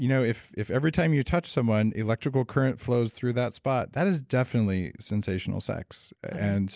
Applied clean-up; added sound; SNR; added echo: none; none; none; none.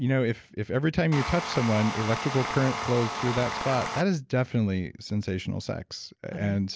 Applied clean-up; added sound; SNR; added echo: none; Tools; 5 dB; none.